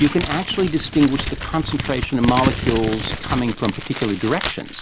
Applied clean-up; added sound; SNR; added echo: none; Crumpling, crinkling; 6 dB; none.